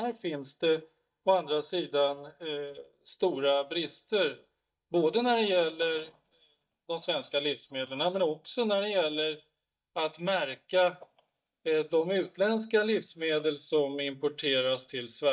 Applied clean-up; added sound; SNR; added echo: neural mask model DeepFilterNet 3.